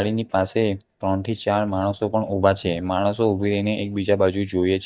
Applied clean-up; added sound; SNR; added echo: neural mask model DeepFilterNet 3.